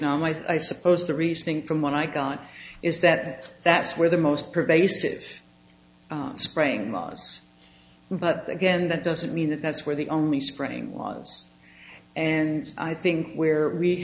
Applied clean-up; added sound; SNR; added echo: none; none; none; none.